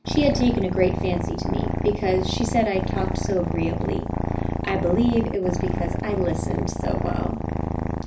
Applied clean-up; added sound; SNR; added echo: none; Purr; 0 dB; reverberation time 0.4 s.